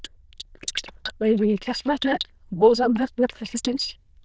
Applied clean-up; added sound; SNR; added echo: neural diffusion model UNIVERSE++.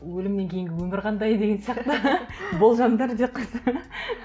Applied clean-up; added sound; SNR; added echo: none; none; none; none.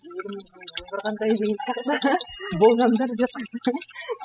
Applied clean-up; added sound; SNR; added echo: classical method spectral subtraction.